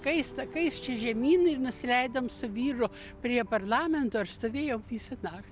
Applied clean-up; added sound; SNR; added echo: none; none; none; none.